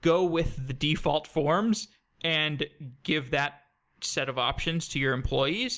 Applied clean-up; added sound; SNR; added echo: none; none; none; none.